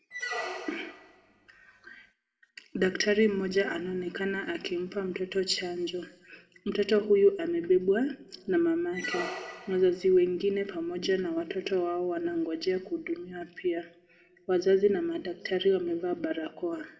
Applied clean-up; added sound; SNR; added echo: none; Squeak; 11 dB; reverberation time 1.7 s.